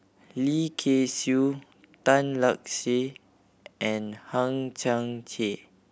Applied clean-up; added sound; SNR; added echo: none; none; none; none.